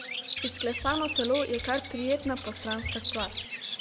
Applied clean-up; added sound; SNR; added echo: none; Bird vocalization, bird call, bird song; -2 dB; none.